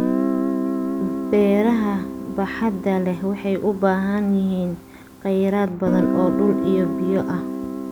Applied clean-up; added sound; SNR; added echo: none; Guitar; 3 dB; none.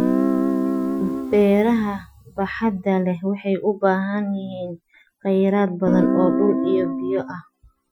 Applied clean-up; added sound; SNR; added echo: classical method Wiener filter.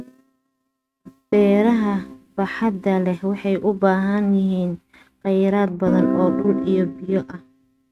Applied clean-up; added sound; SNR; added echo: neural mask model RNNoise.